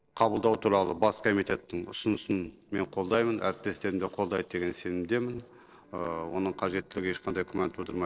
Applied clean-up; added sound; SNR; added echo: neural separator model SepFormer DNS4.